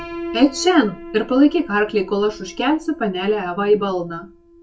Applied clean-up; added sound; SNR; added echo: none; Piano; 16 dB; reverberation time 0.2 s.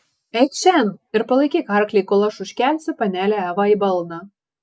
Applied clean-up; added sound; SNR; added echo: none; none; none; none.